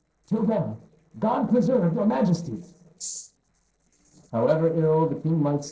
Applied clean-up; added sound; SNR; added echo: neural separator model SepFormer DNS4.